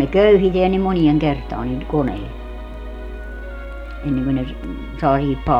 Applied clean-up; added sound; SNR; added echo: none; none; none; none.